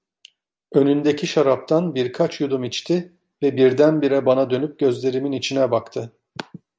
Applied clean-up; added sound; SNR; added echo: none; none; none; none.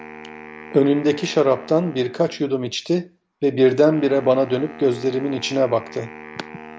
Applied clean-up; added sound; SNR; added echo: none; Wind instrument, woodwind instrument; 19 dB; none.